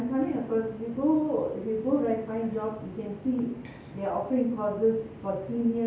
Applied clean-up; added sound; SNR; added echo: none; none; none; none.